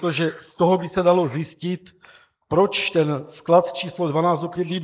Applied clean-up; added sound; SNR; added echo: neural mask model Resemble Enhance denoiser.